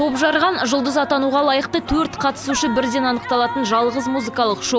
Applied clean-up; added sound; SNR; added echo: none; none; none; none.